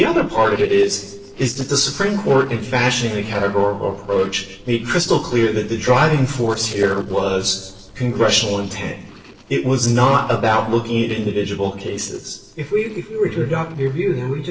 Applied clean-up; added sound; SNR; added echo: neural separator model SepFormer DNS4.